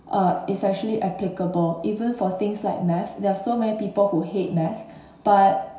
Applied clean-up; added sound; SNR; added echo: none; none; none; reverberation time 0.7 s.